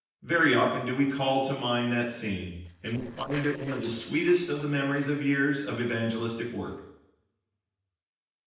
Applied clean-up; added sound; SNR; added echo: neural separator model SepFormer DNS4.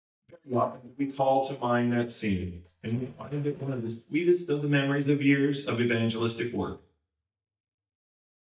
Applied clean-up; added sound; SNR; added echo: neural mask model DeepFilterNet 3.